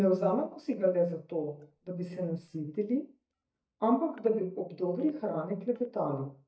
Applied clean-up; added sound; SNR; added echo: neural mask model DeepFilterNet 3.